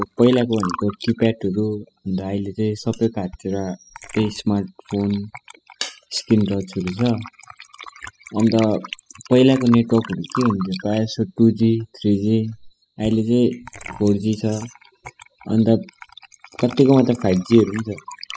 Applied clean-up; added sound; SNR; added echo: classical method spectral subtraction.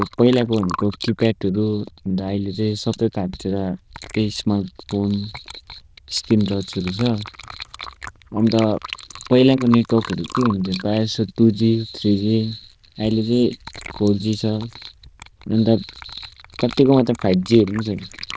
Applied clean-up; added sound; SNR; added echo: neural diffusion model UNIVERSE++.